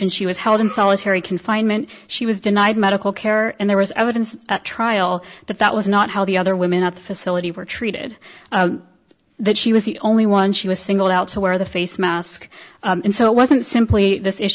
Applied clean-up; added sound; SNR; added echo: none; none; none; none.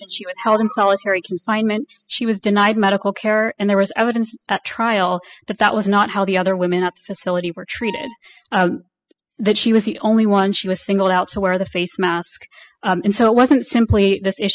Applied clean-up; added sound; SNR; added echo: classical method spectral subtraction.